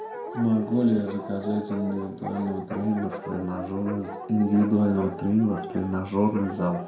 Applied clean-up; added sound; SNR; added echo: none; Dog; 11 dB; reverberation time 0.5 s.